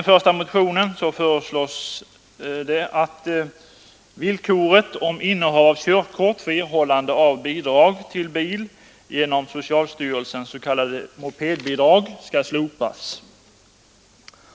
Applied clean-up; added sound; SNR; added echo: none; none; none; none.